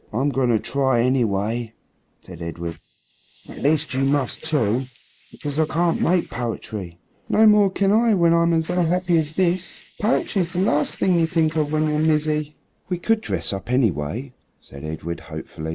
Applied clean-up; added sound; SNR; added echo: neural mask model Resemble Enhance denoiser.